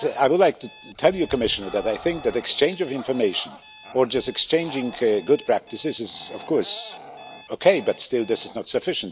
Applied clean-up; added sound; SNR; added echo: none; Alarm + Bark / Growling; 19 dB; none.